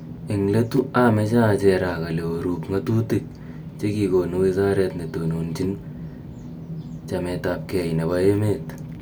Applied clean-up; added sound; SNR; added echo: none; none; none; none.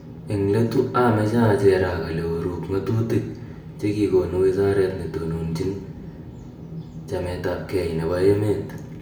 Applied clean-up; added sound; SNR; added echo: none; none; none; reverberation time 0.9 s.